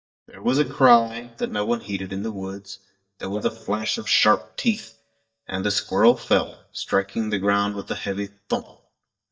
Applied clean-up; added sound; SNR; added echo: neural mask model DeepFilterNet 3.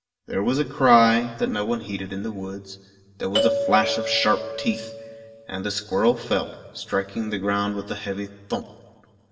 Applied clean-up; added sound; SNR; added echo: none; Doorbell; 3 dB; reverberation time 1.5 s.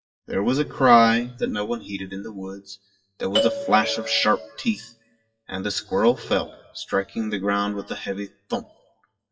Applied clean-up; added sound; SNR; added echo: classical method WPE with log-MMSE.